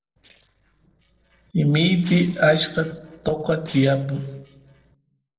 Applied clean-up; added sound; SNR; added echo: neural separator model SepFormer DNS4.